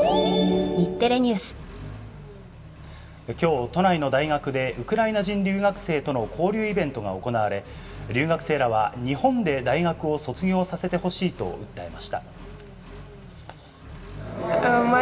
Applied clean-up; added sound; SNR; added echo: none; Accelerating, revving, vroom; 17 dB; reverberation time 0.7 s.